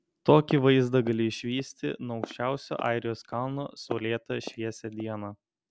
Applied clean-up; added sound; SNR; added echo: none; Walk, footsteps; 17 dB; none.